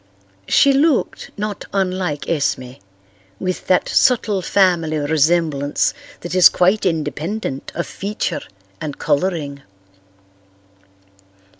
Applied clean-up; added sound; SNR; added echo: none; none; none; none.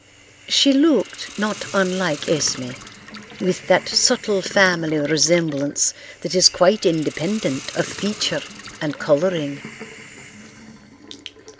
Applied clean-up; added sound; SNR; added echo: none; Hiss + Gurgling; 16 dB; none.